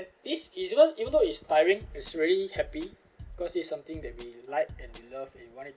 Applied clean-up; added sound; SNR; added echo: none; Drum kit; 18 dB; none.